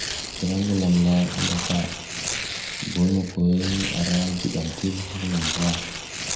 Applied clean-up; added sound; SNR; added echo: none; Tearing; 6 dB; reverberation time 0.7 s.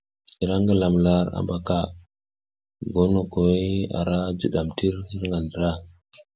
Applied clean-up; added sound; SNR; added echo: none; none; none; none.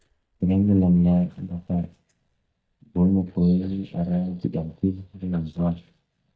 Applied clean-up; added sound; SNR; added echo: neural mask model DeepFilterNet 3.